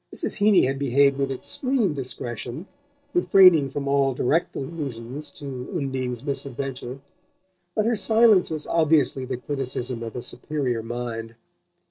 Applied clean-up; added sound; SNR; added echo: neural separator model SepFormer DNS4.